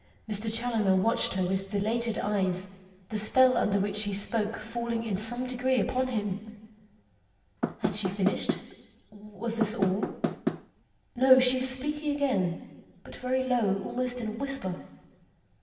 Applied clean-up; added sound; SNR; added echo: none; Knock / Wood; 2 dB; reverberation time 1.2 s.